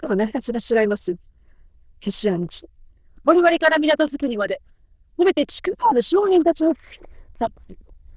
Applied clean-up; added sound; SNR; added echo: neural diffusion model UNIVERSE++.